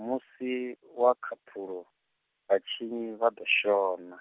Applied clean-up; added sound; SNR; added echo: none; none; none; none.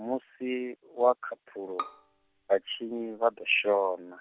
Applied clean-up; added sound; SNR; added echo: none; Bowed string instrument; 14 dB; none.